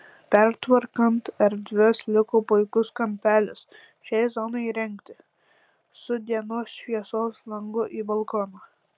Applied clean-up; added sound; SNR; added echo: none; none; none; none.